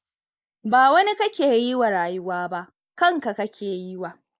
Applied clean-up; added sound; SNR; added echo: neural mask model Resemble Enhance denoiser.